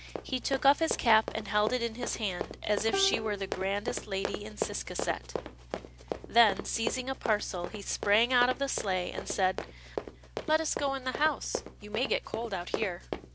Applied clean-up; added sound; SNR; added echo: none; Plucked string instrument + Run; 8 dB; none.